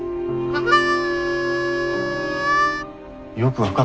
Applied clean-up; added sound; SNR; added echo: none; Harmonica; 0 dB; none.